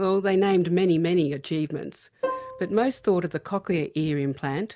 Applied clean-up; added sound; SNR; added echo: none; Plucked string instrument; 11 dB; none.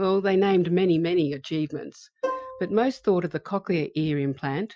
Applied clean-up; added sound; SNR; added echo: classical method Wiener filter.